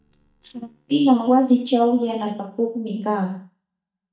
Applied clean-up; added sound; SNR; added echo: neural mask model DeepFilterNet 3.